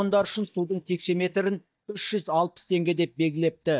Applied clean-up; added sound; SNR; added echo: neural mask model DeepFilterNet 3.